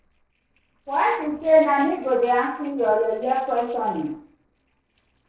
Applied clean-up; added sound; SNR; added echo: neural separator model SepFormer DNS4.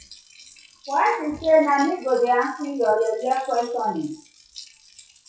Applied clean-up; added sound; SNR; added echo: classical method WPE with log-MMSE.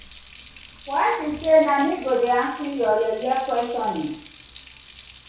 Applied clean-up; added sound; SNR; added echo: none; Water tap, faucet; 13 dB; reverberation time 0.6 s.